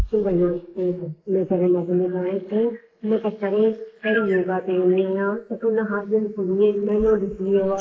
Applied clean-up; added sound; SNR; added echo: neural mask model Resemble Enhance denoiser.